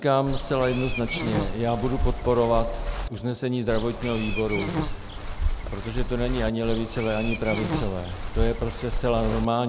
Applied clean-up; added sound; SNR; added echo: none; Walk, footsteps / Insect; 2 dB; none.